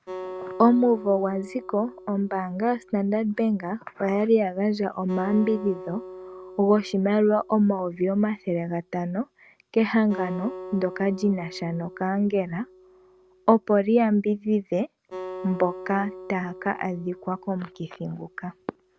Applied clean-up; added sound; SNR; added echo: none; Acoustic guitar; 16 dB; none.